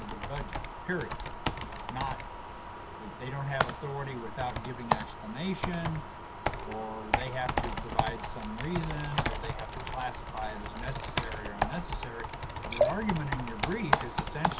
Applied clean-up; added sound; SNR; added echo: none; Computer keyboard + Liquid; -4 dB; none.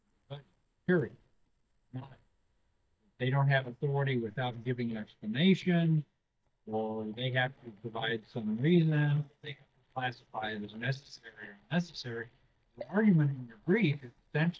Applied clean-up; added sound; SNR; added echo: neural mask model DeepFilterNet 3.